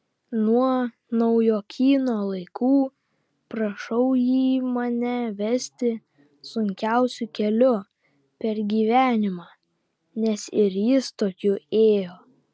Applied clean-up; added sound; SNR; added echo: none; none; none; none.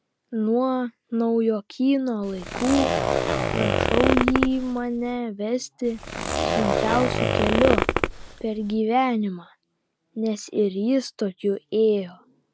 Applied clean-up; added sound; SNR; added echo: none; Zipper (clothing); 0 dB; none.